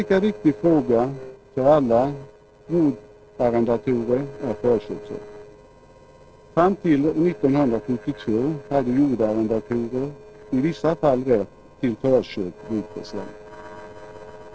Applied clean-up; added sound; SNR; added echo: neural separator model SepFormer DNS4.